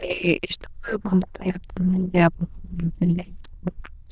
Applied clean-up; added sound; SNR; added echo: neural diffusion model UNIVERSE++.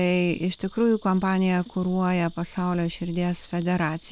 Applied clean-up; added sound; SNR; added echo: none; Insect; 14 dB; none.